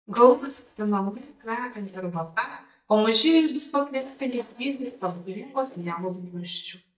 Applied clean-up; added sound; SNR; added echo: neural mask model DeepFilterNet 3.